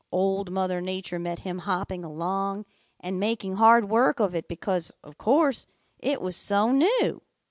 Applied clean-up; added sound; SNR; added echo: none; none; none; none.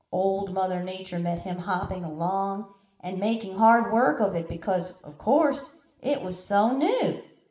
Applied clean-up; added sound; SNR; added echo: none; none; none; reverberation time 0.6 s.